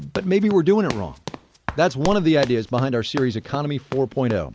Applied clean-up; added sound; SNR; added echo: none; Run; 13 dB; none.